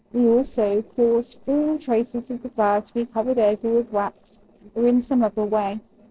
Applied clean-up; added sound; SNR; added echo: neural separator model SepFormer DNS4.